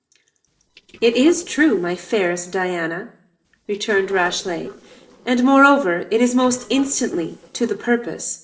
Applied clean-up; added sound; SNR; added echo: neural separator model SepFormer DNS4.